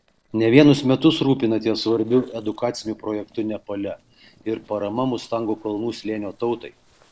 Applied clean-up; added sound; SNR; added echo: neural separator model SepFormer DNS4.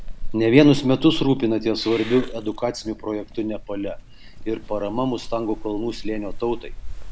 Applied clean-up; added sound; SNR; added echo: none; Meow / Purr; 8 dB; none.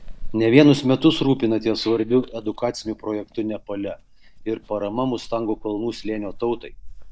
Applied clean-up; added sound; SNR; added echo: neural mask model DeepFilterNet 3.